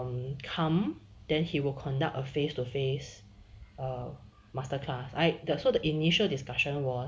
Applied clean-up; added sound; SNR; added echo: none; none; none; none.